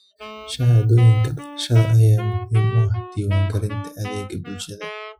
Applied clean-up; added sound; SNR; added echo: classical method Wiener filter.